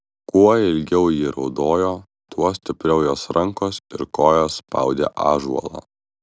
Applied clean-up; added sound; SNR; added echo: none; none; none; none.